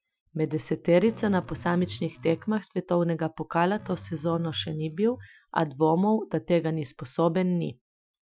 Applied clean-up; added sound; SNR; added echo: classical method Wiener filter.